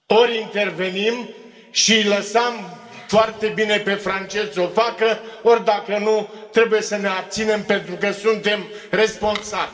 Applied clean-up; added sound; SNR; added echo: none; none; none; reverberation time 2.6 s.